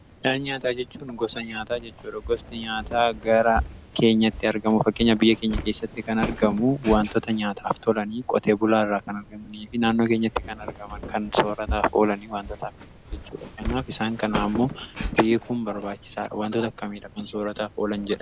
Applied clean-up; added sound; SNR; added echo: none; Walk, footsteps; 12 dB; none.